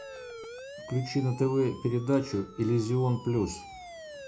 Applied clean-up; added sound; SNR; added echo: none; Siren; 16 dB; reverberation time 0.3 s.